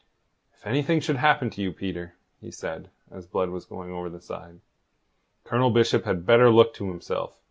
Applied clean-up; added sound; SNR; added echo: none; none; none; none.